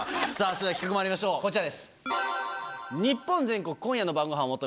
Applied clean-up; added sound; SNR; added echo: none; none; none; none.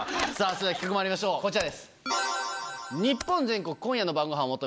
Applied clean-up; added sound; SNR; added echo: none; Computer keyboard; 19 dB; none.